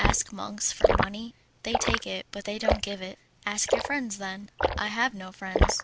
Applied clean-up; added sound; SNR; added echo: none; Liquid; -3 dB; none.